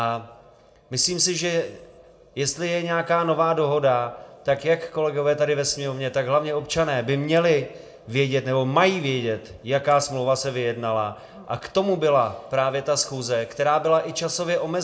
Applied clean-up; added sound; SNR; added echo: none; none; none; reverberation time 0.5 s.